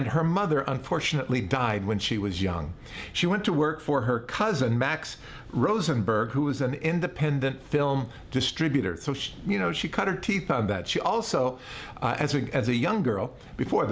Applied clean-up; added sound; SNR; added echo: none; none; none; none.